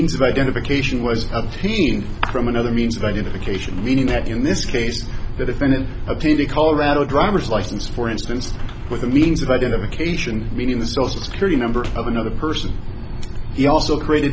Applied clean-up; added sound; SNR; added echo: none; Sliding door / Slam; 18 dB; none.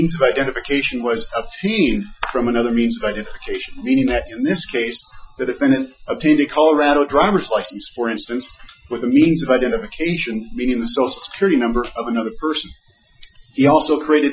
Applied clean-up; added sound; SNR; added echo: classical method Wiener filter.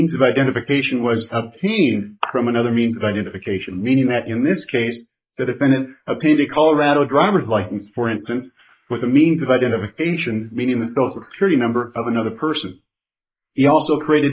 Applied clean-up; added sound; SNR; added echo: neural mask model Resemble Enhance denoiser.